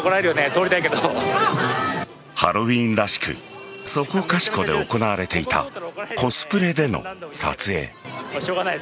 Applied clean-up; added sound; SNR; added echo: none; none; none; none.